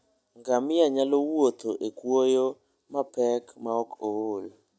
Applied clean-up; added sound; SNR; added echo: none; none; none; none.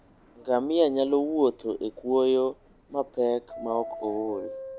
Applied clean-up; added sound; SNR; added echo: none; Subway, metro, underground; 16 dB; none.